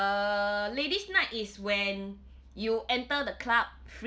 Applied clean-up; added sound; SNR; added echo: none; none; none; none.